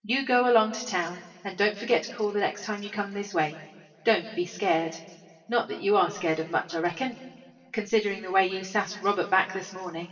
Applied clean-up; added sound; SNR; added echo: none; none; none; reverberation time 1.6 s.